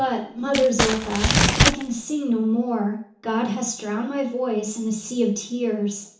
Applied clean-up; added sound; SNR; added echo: none; Crumpling, crinkling; -3 dB; reverberation time 0.8 s.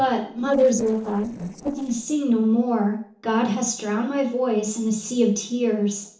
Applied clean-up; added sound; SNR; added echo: neural separator model SepFormer DNS4.